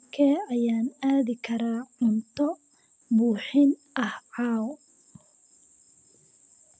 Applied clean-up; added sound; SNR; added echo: none; none; none; none.